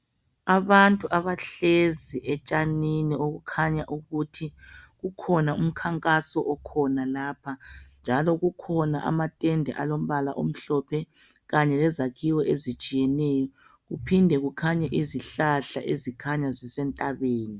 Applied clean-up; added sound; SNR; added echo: none; none; none; none.